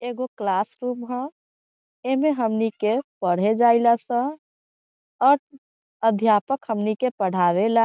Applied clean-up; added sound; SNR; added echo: none; none; none; none.